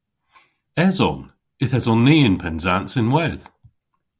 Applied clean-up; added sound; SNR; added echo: none; none; none; none.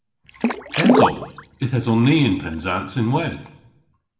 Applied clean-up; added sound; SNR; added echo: none; Water / Splash, splatter; 0 dB; reverberation time 0.7 s.